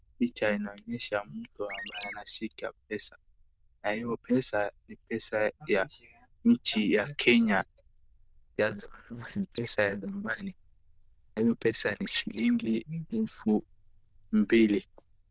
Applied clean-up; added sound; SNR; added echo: neural diffusion model UNIVERSE++.